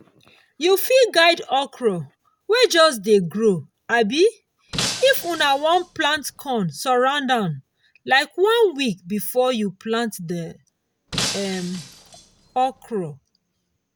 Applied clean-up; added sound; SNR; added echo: none; Shatter; 10 dB; none.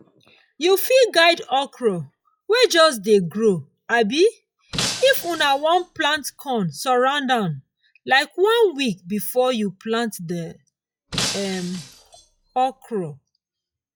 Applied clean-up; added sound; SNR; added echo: classical method log-MMSE.